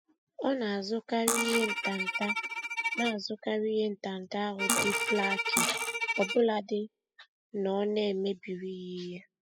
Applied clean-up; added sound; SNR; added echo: classical method spectral subtraction.